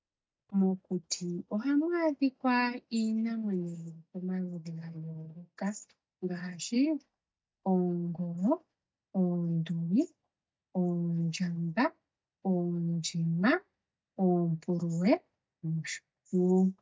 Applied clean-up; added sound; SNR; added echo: neural mask model DeepFilterNet 3.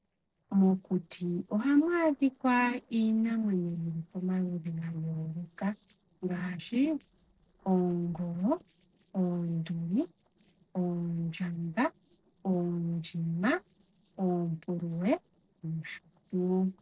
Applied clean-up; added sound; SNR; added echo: neural separator model SepFormer DNS4.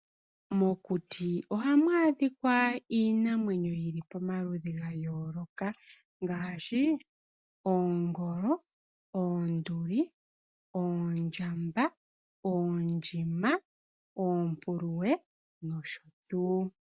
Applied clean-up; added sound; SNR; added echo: none; none; none; none.